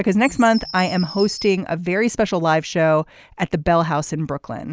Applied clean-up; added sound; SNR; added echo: none; Bird vocalization, bird call, bird song; 17 dB; none.